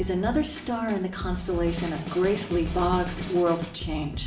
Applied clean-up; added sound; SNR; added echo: none; Snare drum; 13 dB; reverberation time 0.6 s.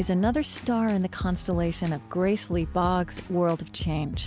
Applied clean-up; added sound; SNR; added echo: none; none; none; none.